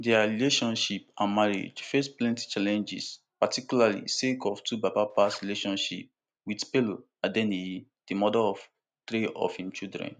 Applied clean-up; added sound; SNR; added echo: none; Zipper (clothing); 18 dB; none.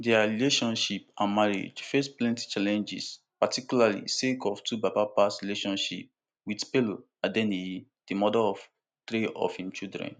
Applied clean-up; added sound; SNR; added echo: none; none; none; none.